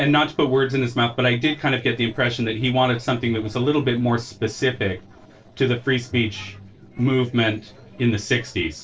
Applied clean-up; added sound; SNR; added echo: neural separator model SepFormer DNS4.